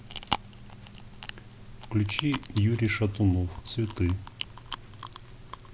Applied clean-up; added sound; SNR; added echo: none; Chewing, mastication; 10 dB; none.